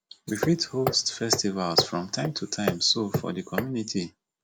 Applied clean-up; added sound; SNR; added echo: none; Hammer; 4 dB; none.